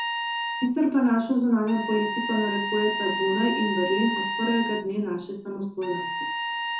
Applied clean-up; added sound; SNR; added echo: none; Bowed string instrument; 4 dB; reverberation time 0.6 s.